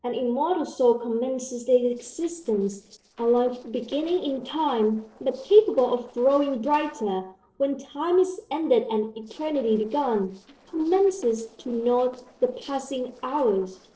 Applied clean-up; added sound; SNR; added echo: neural separator model SepFormer DNS4.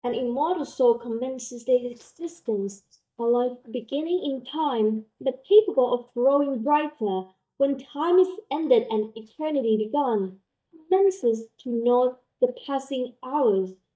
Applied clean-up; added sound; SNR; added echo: neural mask model DeepFilterNet 3.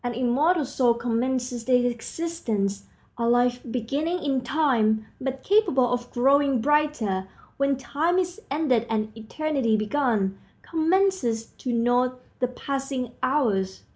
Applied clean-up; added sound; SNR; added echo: none; none; none; none.